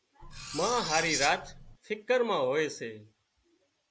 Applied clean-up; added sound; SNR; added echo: none; Cutlery, silverware; 5 dB; none.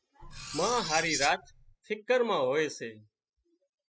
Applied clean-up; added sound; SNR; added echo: classical method spectral subtraction.